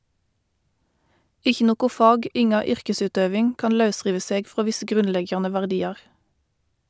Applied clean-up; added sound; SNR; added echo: none; none; none; none.